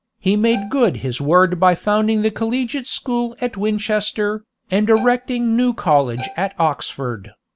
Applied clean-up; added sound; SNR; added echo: none; Bowed string instrument; 15 dB; none.